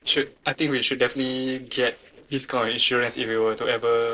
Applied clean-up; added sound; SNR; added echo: neural separator model SepFormer DNS4.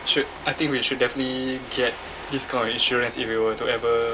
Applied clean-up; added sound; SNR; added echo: none; none; none; none.